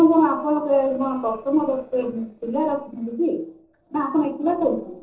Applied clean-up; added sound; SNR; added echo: neural separator model SepFormer DNS4.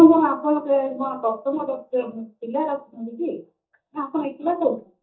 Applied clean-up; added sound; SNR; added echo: neural mask model DeepFilterNet 3.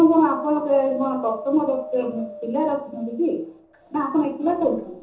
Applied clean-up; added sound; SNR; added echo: none; Wind; 14 dB; reverberation time 0.6 s.